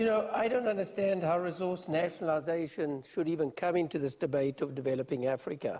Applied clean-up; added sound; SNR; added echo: none; none; none; none.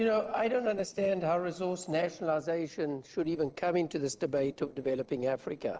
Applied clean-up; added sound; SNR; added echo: neural separator model SepFormer DNS4.